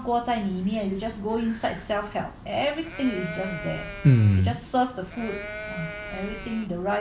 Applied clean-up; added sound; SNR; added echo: none; Livestock, farm animals, working animals; 12 dB; none.